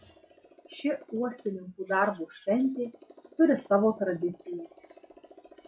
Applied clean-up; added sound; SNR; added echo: classical method log-MMSE.